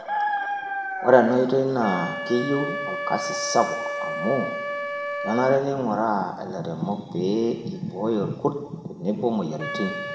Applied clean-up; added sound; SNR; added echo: none; Wind instrument, woodwind instrument; 9 dB; reverberation time 1.3 s.